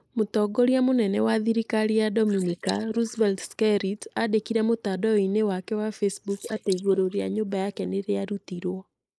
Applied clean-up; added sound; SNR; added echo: neural mask model Resemble Enhance denoiser.